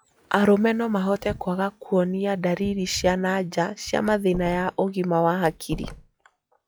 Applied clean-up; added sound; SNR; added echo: classical method log-MMSE.